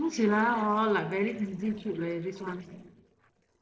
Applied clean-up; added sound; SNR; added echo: neural separator model SepFormer DNS4.